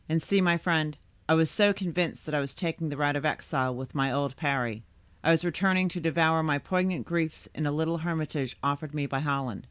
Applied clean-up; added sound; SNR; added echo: none; none; none; none.